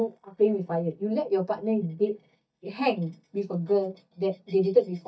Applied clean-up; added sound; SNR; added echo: neural mask model DeepFilterNet 3.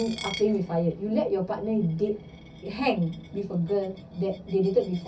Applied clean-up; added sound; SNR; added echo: none; Coin (dropping); 19 dB; reverberation time 0.3 s.